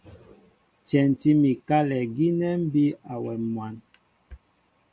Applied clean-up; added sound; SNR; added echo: none; none; none; none.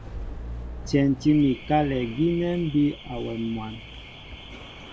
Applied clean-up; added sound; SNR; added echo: none; Alarm / Car; 12 dB; none.